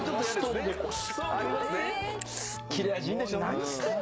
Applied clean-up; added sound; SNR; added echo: none; Camera; 18 dB; none.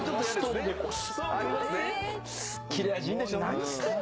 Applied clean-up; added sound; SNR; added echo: none; none; none; none.